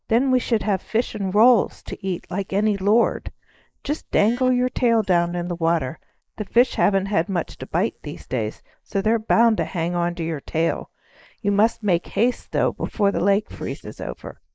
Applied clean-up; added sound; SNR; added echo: neural mask model Resemble Enhance denoiser.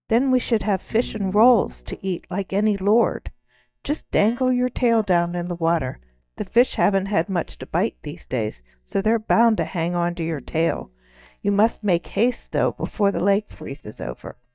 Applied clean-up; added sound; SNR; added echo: neural mask model DeepFilterNet 3.